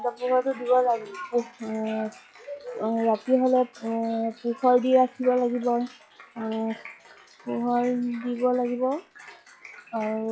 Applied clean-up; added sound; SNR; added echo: classical method log-MMSE.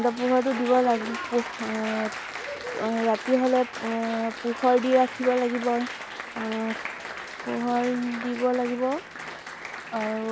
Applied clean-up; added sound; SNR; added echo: none; Applause; 9 dB; none.